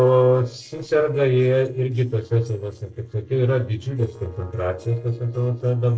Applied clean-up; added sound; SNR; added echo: neural separator model SepFormer DNS4.